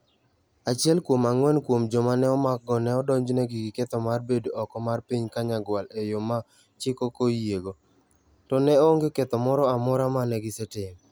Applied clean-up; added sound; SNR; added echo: none; none; none; none.